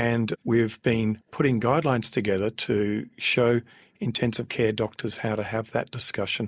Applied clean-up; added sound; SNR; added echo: neural mask model Resemble Enhance denoiser.